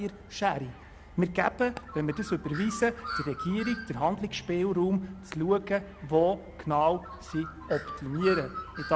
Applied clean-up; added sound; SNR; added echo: none; Bird; 13 dB; none.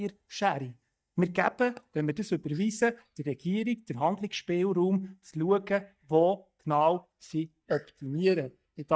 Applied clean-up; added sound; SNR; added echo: neural mask model DeepFilterNet 3.